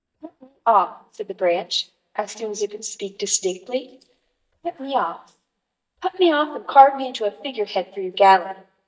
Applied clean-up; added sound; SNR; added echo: neural mask model DeepFilterNet 3.